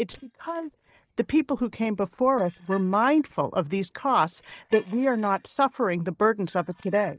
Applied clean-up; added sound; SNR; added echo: neural mask model DeepFilterNet 3.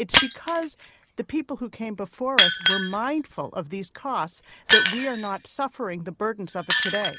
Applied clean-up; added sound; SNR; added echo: none; Shatter; -3 dB; none.